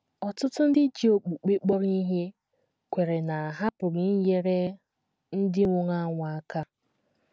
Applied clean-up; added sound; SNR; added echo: none; none; none; none.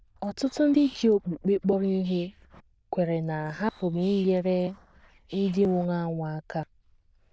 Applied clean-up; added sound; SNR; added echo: neural diffusion model UNIVERSE++.